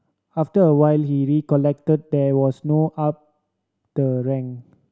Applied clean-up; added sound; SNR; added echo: none; none; none; none.